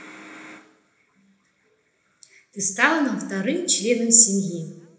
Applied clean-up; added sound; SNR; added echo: none; none; none; reverberation time 1.0 s.